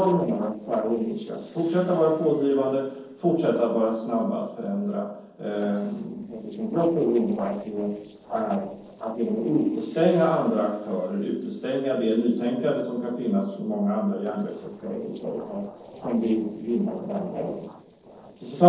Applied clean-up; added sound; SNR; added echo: neural separator model SepFormer DNS4.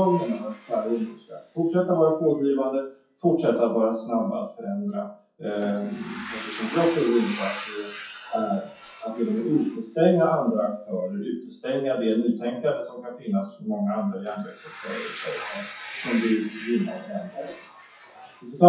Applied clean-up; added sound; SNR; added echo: classical method WPE with log-MMSE.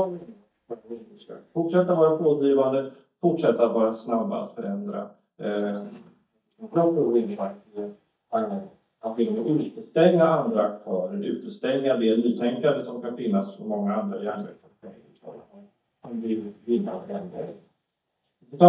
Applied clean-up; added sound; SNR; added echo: neural mask model DeepFilterNet 3.